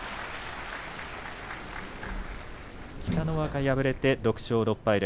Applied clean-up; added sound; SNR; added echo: none; Sliding door; 9 dB; none.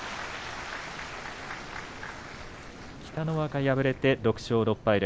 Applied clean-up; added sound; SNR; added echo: none; none; none; none.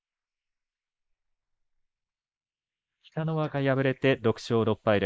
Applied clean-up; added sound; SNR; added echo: neural mask model Resemble Enhance denoiser.